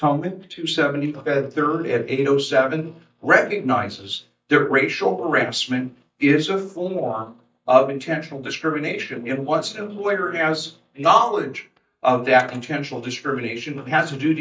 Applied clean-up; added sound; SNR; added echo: neural mask model DeepFilterNet 3.